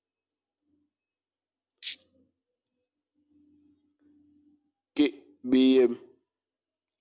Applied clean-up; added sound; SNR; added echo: none; none; none; none.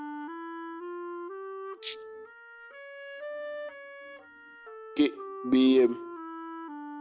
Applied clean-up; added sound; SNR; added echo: none; Wind instrument, woodwind instrument; 9 dB; none.